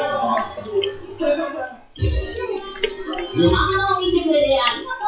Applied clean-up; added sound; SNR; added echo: classical method WPE with log-MMSE.